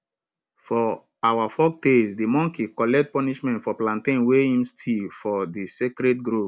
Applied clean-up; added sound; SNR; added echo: none; none; none; none.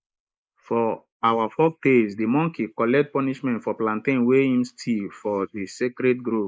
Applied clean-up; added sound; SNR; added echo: neural mask model Resemble Enhance denoiser.